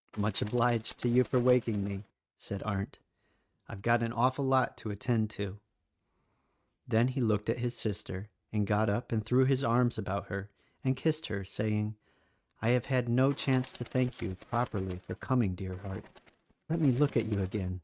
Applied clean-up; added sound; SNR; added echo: neural mask model RNNoise.